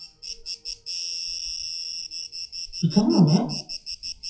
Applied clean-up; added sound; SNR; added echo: classical method WPE with log-MMSE.